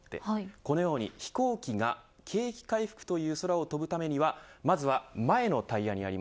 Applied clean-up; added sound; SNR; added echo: none; none; none; none.